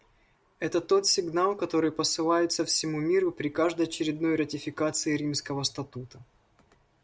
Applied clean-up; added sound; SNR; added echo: none; none; none; none.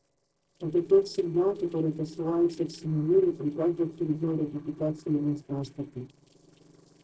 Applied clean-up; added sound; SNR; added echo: neural separator model SepFormer DNS4.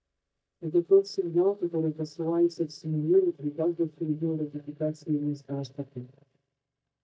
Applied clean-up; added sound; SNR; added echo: neural mask model DeepFilterNet 3.